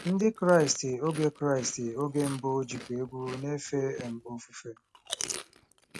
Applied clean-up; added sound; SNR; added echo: none; Chewing, mastication; 14 dB; none.